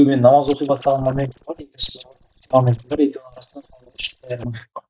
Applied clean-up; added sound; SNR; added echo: neural mask model DeepFilterNet 3.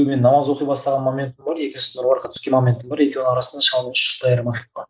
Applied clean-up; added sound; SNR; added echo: none; none; none; none.